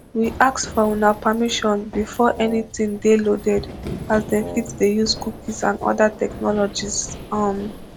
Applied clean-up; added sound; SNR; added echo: none; Wind instrument, woodwind instrument + Run; 14 dB; none.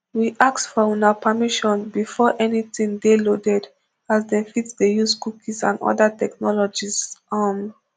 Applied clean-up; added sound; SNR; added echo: none; none; none; none.